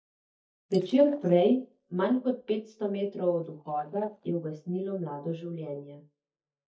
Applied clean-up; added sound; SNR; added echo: neural mask model DeepFilterNet 3.